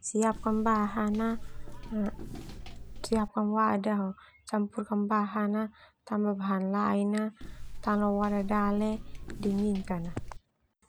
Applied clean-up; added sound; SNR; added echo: none; Walk, footsteps; 9 dB; none.